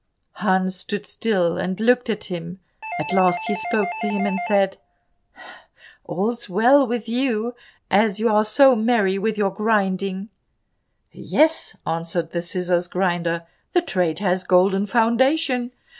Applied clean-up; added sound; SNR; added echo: none; Doorbell; 8 dB; none.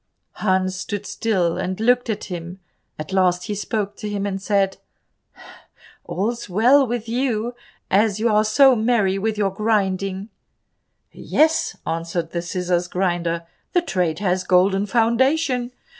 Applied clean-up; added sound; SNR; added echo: none; none; none; none.